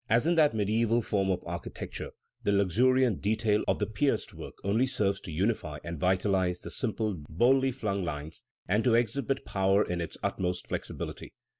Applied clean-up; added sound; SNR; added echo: none; none; none; none.